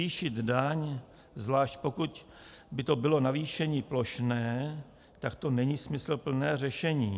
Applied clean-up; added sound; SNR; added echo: none; none; none; none.